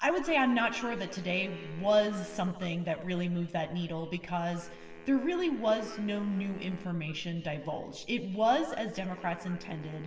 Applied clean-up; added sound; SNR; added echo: none; Wind instrument, woodwind instrument; 20 dB; reverberation time 2.0 s.